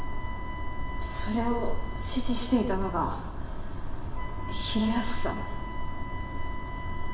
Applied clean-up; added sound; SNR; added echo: none; Wind instrument, woodwind instrument; 15 dB; reverberation time 1.2 s.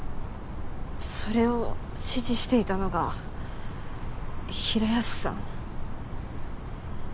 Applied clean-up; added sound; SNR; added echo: none; none; none; none.